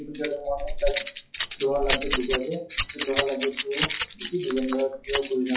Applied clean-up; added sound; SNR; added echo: classical method WPE with log-MMSE.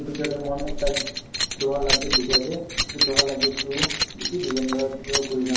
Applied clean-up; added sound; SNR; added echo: none; Keys jangling; -1 dB; reverberation time 2.8 s.